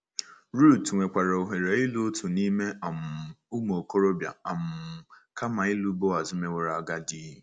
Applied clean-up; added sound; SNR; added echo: none; none; none; none.